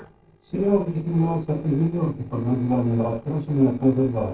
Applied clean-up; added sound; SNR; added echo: neural separator model SepFormer DNS4.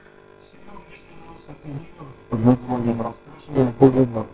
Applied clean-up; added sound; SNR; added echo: neural separator model SepFormer WHAMR!.